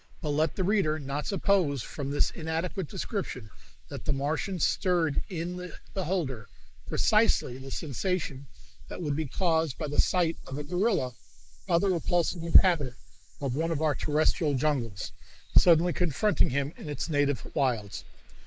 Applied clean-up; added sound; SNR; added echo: neural mask model Resemble Enhance denoiser.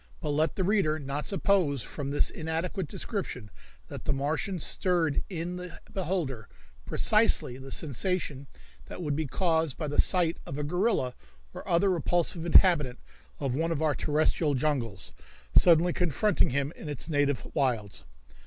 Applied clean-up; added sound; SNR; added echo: none; none; none; none.